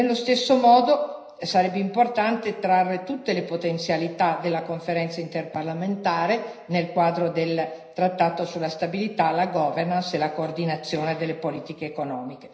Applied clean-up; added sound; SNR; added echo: none; none; none; reverberation time 0.9 s.